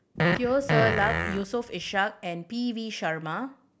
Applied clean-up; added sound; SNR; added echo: none; Fart; -1 dB; none.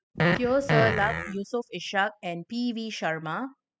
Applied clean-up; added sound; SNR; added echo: classical method spectral subtraction.